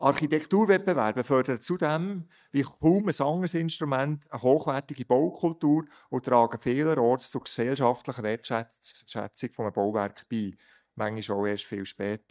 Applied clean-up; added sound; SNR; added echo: neural mask model DeepFilterNet 3.